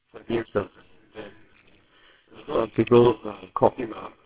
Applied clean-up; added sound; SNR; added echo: neural separator model SepFormer WHAMR!.